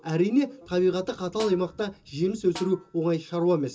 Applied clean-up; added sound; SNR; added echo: none; Snare drum; 19 dB; reverberation time 0.2 s.